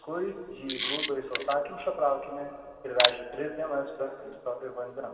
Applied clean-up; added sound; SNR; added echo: none; Camera; 2 dB; reverberation time 2.1 s.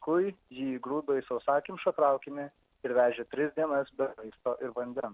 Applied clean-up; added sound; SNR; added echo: none; none; none; none.